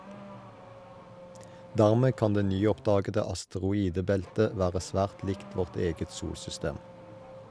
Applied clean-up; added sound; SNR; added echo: none; Accelerating, revving, vroom / Car; 19 dB; none.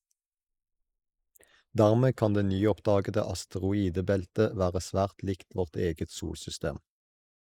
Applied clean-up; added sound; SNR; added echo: neural mask model Resemble Enhance denoiser.